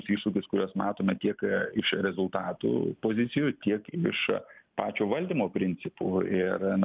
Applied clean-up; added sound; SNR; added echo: none; none; none; none.